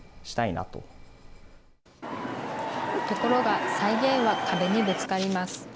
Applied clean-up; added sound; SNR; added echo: none; Crowd / Cheering; 0 dB; none.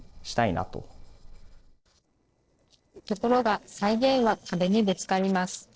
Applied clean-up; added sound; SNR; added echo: neural separator model SepFormer DNS4.